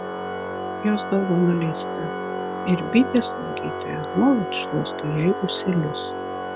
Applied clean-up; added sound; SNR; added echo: none; Organ; 5 dB; none.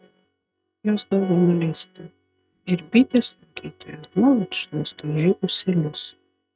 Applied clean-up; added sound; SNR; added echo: neural mask model RNNoise.